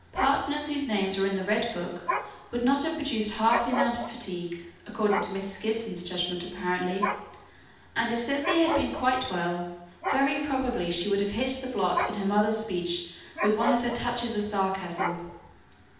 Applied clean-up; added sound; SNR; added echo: none; Dog; 8 dB; reverberation time 0.8 s.